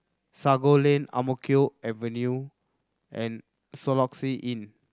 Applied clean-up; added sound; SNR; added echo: none; none; none; none.